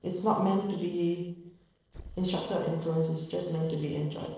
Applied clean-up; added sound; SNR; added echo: neural separator model SepFormer DNS4.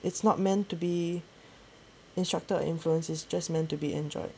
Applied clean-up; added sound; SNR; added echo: none; none; none; none.